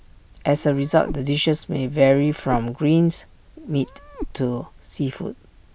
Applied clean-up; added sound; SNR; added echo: none; Meow; 13 dB; none.